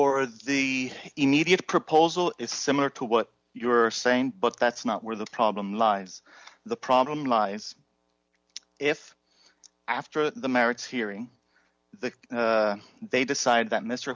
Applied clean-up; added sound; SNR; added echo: none; none; none; none.